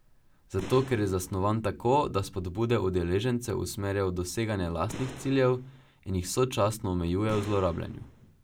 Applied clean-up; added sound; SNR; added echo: none; Boom; 15 dB; none.